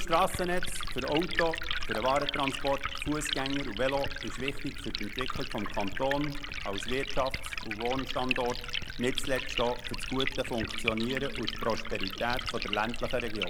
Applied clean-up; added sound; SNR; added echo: none; Liquid; 1 dB; none.